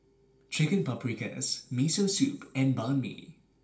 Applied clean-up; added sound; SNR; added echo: none; none; none; reverberation time 0.3 s.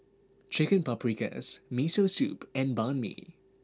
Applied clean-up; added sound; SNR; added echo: none; none; none; none.